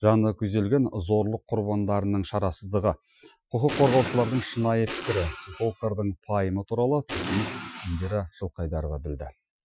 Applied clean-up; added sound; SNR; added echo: classical method Wiener filter.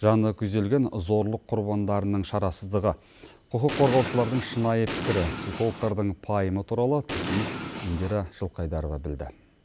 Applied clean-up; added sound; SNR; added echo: none; Explosion; 6 dB; none.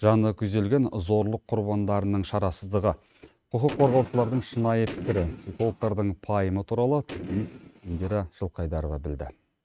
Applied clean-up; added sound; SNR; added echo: neural mask model RNNoise.